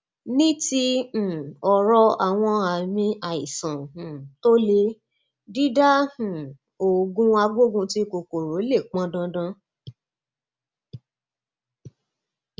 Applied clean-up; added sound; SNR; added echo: none; none; none; none.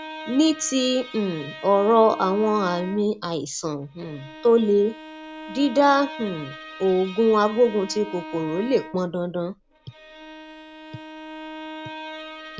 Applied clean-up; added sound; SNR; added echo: none; Bowed string instrument; 15 dB; none.